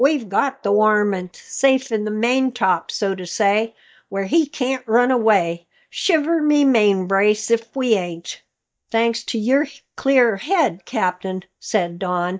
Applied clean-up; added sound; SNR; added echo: neural mask model DeepFilterNet 3.